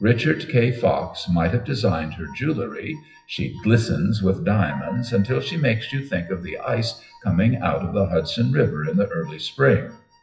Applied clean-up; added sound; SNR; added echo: classical method WPE with log-MMSE.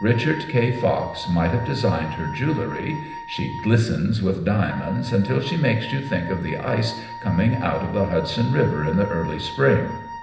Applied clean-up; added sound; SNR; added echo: none; Wind instrument, woodwind instrument; 14 dB; reverberation time 0.9 s.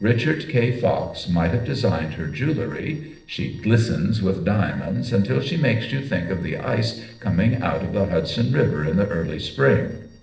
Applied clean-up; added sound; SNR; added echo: neural separator model SepFormer DNS4.